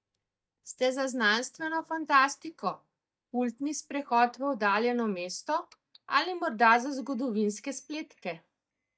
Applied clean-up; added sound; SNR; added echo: neural mask model DeepFilterNet 3.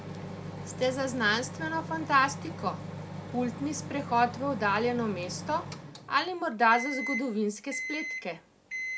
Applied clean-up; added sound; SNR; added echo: none; Microwave oven; 8 dB; none.